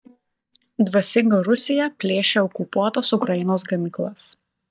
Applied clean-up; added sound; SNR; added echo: neural mask model DeepFilterNet 3.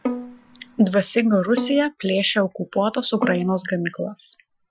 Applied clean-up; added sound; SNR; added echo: classical method Wiener filter.